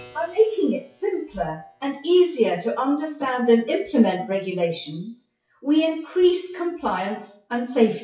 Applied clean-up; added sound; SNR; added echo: classical method WPE with log-MMSE.